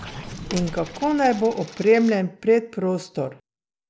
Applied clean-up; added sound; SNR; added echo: none; Gurgling + Coin (dropping); 16 dB; none.